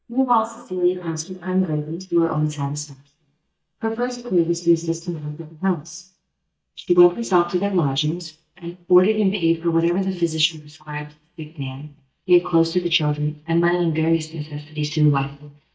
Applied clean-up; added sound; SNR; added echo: neural mask model DeepFilterNet 3.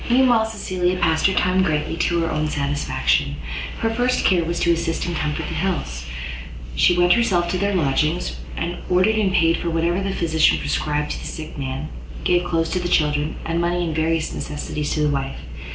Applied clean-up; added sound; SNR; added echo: none; none; none; none.